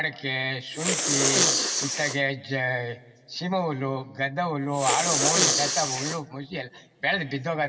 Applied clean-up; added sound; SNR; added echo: none; Respiratory sounds; -1 dB; reverberation time 2.2 s.